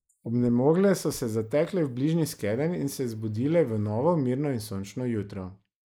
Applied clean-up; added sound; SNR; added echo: neural mask model Resemble Enhance denoiser.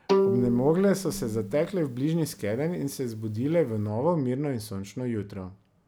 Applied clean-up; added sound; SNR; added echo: none; Bowed string instrument; 4 dB; none.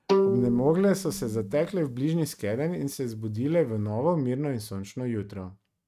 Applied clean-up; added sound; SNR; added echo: neural mask model RNNoise.